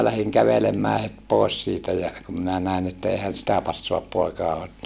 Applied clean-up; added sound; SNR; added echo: none; none; none; none.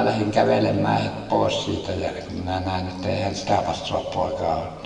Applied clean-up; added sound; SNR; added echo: none; none; none; reverberation time 2.0 s.